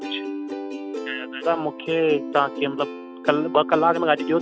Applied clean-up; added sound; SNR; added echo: none; Plucked string instrument; 8 dB; none.